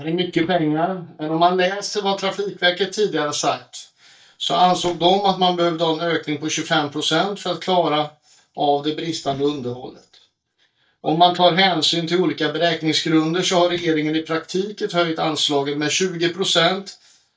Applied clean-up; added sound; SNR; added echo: neural mask model DeepFilterNet 3.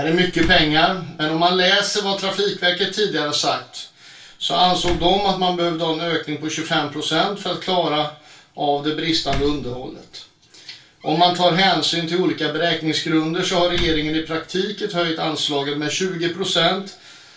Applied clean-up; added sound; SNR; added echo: none; Slam; 14 dB; reverberation time 0.2 s.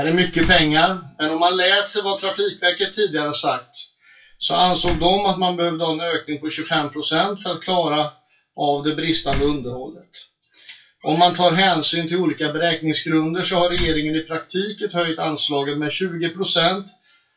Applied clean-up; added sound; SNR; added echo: classical method WPE with log-MMSE.